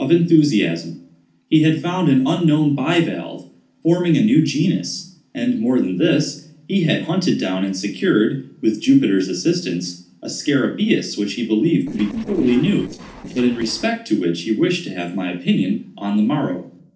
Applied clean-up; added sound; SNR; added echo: neural separator model SepFormer DNS4.